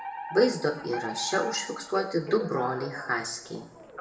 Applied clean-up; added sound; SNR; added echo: none; Alarm; 10 dB; reverberation time 0.6 s.